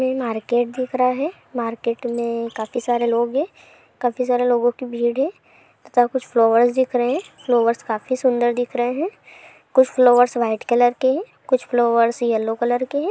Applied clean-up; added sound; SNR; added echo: none; none; none; none.